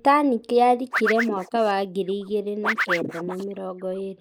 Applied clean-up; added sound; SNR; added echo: neural mask model Resemble Enhance denoiser.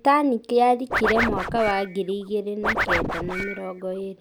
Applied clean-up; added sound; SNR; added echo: none; Scratching (performance technique); 3 dB; none.